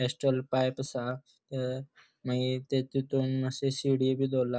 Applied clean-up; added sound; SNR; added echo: none; none; none; none.